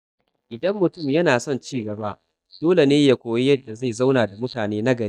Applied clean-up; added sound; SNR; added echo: neural mask model DeepFilterNet 3.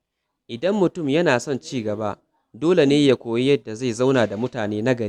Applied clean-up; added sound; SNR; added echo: none; none; none; none.